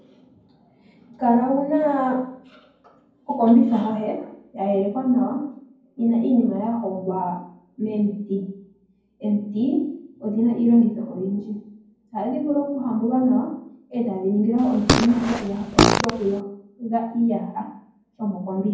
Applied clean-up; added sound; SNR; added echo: none; Fart; -1 dB; reverberation time 0.9 s.